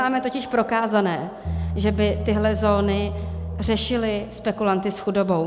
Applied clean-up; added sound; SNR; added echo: none; Bass guitar; 8 dB; none.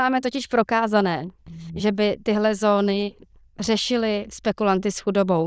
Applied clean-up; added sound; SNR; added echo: neural diffusion model UNIVERSE++.